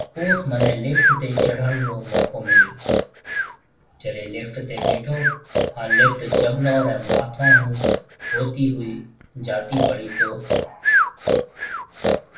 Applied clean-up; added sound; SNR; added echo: none; Breathing; -4 dB; reverberation time 0.4 s.